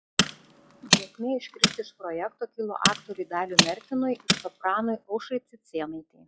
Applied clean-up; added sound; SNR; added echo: classical method log-MMSE.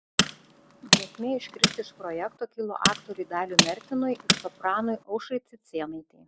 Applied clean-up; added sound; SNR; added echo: none; Tools; -4 dB; none.